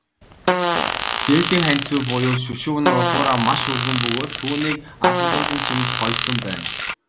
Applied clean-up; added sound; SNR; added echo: none; Fart; 0 dB; none.